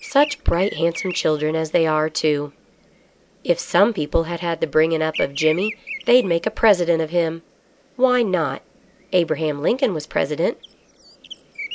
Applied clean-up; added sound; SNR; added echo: neural mask model Resemble Enhance denoiser.